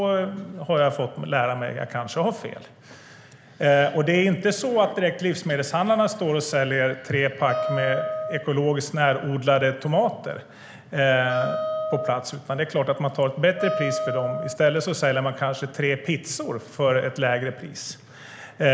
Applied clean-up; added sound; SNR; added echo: none; Wind instrument, woodwind instrument; 5 dB; none.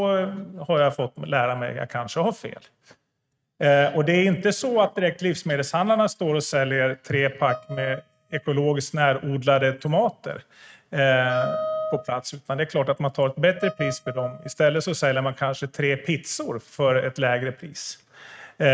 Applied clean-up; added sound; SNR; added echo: neural mask model RNNoise.